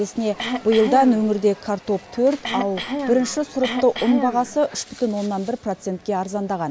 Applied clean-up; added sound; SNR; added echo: none; Cough; 7 dB; none.